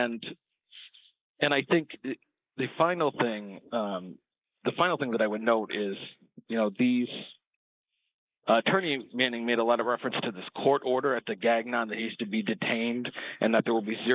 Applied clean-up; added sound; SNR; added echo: neural mask model Resemble Enhance denoiser.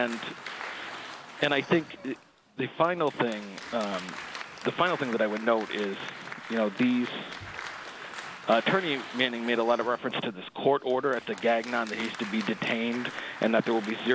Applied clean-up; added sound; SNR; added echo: none; Applause; 12 dB; none.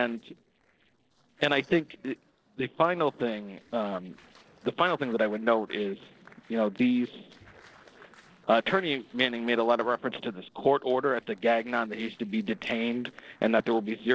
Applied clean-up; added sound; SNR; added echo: neural separator model SepFormer DNS4.